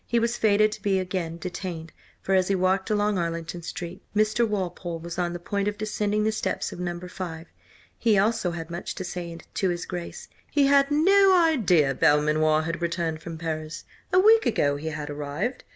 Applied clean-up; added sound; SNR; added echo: none; none; none; none.